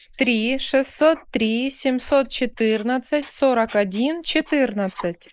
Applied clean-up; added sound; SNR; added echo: neural mask model Resemble Enhance denoiser.